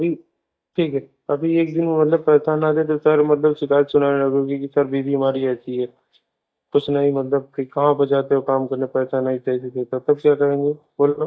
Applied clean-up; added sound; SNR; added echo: neural mask model DeepFilterNet 3.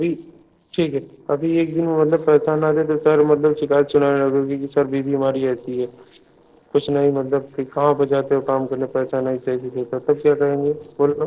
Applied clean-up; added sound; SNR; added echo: neural separator model SepFormer DNS4.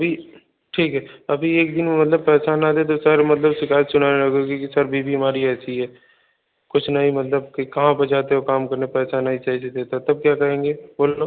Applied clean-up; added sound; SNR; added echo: none; none; none; none.